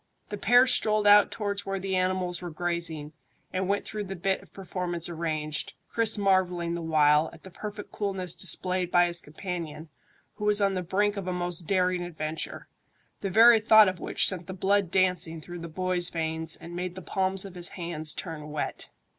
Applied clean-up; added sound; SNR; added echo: none; none; none; none.